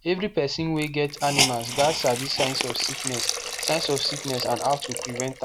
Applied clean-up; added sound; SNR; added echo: none; Hiss; 4 dB; none.